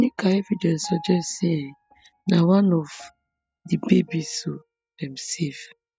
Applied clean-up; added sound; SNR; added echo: neural mask model RNNoise.